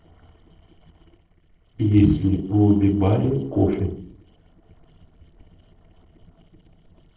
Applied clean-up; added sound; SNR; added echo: neural separator model SepFormer DNS4.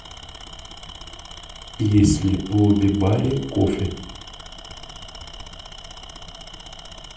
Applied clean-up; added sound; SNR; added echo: none; Tools; 15 dB; reverberation time 0.6 s.